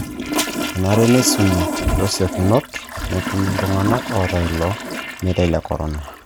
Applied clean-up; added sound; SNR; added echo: none; Toilet flush; 5 dB; none.